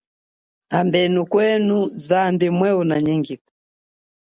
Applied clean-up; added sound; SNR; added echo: none; none; none; none.